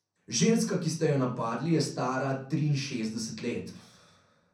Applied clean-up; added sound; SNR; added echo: none; none; none; reverberation time 0.6 s.